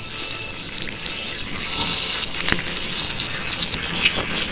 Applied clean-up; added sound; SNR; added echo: neural separator model SepFormer WHAMR!.